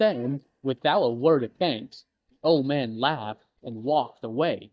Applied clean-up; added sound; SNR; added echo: neural mask model DeepFilterNet 3.